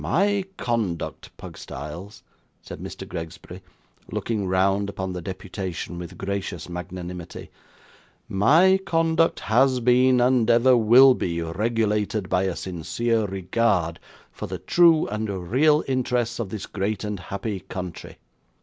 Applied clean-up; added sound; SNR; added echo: none; none; none; none.